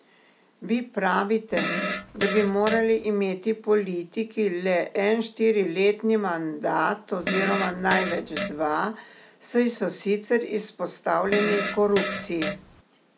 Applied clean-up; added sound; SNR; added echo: none; Fart; 4 dB; none.